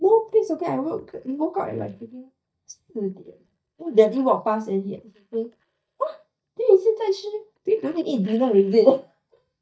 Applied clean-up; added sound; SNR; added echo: neural mask model DeepFilterNet 3.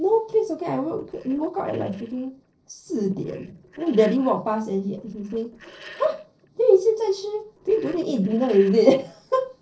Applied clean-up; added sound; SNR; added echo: neural separator model SepFormer DNS4.